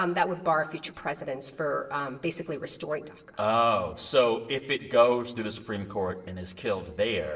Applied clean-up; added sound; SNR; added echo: neural separator model SepFormer DNS4.